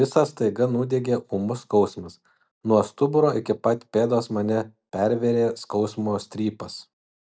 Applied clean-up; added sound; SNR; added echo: none; none; none; none.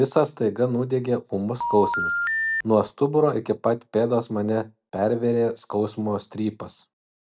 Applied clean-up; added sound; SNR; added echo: none; Telephone; 2 dB; none.